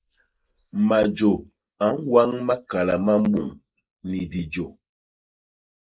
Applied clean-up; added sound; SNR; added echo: neural mask model Resemble Enhance denoiser.